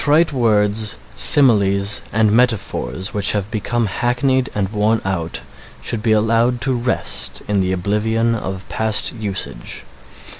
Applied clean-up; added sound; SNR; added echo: none; none; none; none.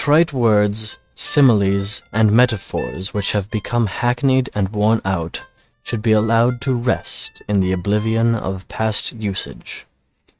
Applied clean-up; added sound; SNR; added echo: neural mask model RNNoise.